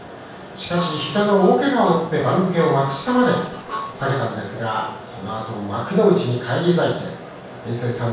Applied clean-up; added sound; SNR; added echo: none; Harmonica; 11 dB; reverberation time 0.7 s.